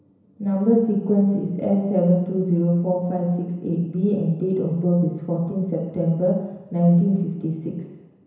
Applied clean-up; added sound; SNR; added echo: none; none; none; reverberation time 1.0 s.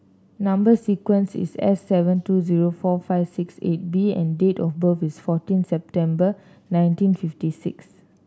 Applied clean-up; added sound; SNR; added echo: none; none; none; none.